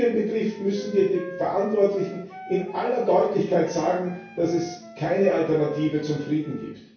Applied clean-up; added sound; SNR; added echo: none; Wind instrument, woodwind instrument; 18 dB; reverberation time 0.6 s.